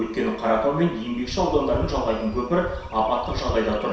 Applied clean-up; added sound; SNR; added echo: none; Bird vocalization, bird call, bird song; 11 dB; reverberation time 0.7 s.